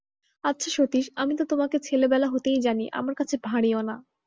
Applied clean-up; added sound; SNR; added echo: none; none; none; none.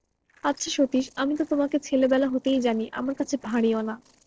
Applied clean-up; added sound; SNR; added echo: neural separator model SepFormer DNS4.